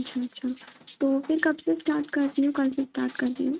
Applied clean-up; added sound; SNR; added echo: neural mask model RNNoise.